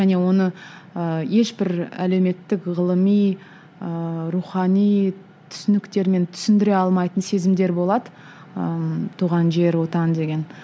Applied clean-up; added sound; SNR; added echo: none; none; none; none.